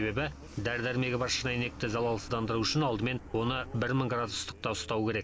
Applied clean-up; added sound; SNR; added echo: none; Truck; 15 dB; none.